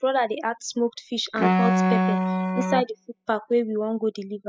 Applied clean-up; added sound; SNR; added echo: classical method spectral subtraction.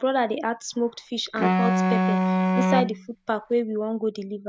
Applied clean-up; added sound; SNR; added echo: none; Wind instrument, woodwind instrument; -3 dB; none.